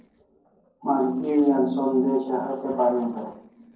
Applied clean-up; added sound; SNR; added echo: neural separator model SepFormer DNS4.